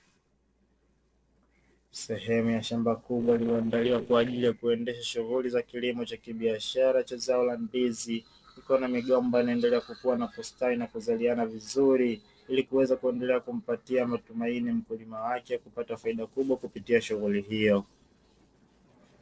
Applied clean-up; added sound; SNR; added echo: neural separator model SepFormer DNS4.